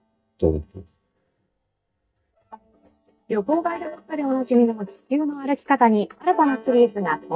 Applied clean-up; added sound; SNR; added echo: neural mask model DeepFilterNet 3.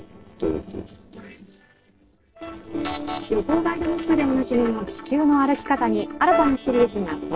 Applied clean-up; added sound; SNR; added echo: neural separator model SepFormer DNS4.